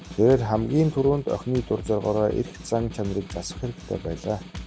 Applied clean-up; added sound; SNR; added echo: none; Snare drum + Drum kit; 13 dB; none.